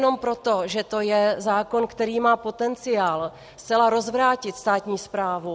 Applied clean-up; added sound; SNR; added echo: none; none; none; none.